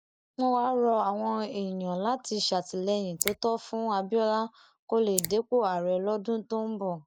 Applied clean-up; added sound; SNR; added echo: neural mask model Resemble Enhance denoiser.